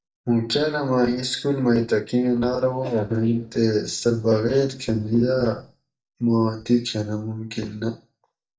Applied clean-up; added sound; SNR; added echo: neural mask model DeepFilterNet 3.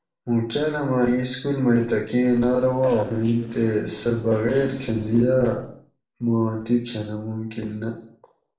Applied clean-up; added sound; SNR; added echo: neural separator model SepFormer DNS4.